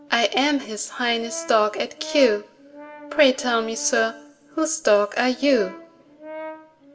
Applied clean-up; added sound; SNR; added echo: none; Brass instrument; 17 dB; reverberation time 0.5 s.